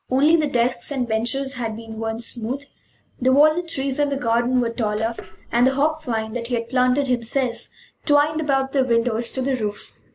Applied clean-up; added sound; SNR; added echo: neural mask model Resemble Enhance denoiser.